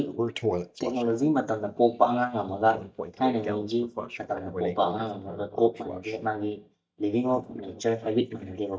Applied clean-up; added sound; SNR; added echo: neural mask model DeepFilterNet 3.